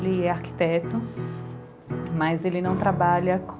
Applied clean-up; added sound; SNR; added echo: none; Piano; 8 dB; none.